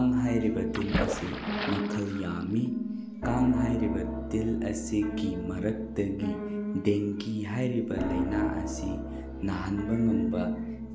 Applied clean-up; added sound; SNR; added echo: none; Piano + Splash, splatter; 4 dB; none.